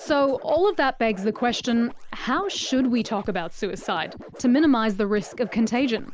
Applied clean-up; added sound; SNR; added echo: none; Scratching (performance technique); 16 dB; none.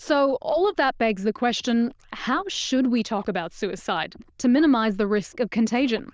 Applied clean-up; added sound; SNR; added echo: neural diffusion model UNIVERSE++.